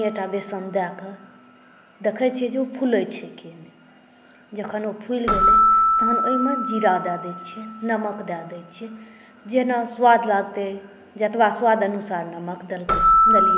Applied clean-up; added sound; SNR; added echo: none; Keyboard (musical); 0 dB; none.